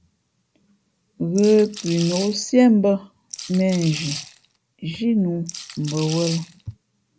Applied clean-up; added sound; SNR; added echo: none; Rattle / Rattle (instrument); 13 dB; none.